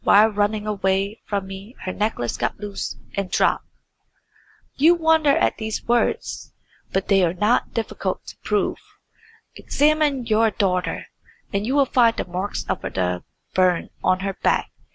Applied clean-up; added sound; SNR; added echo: none; none; none; none.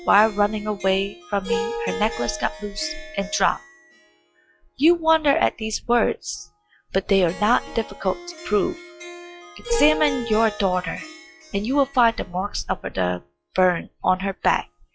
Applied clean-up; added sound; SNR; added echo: classical method log-MMSE.